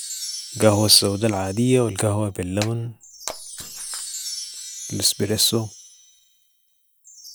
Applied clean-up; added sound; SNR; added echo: none; Shatter + Wind chime; 13 dB; none.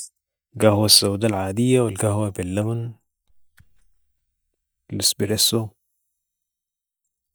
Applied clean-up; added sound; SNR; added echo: neural mask model DeepFilterNet 3.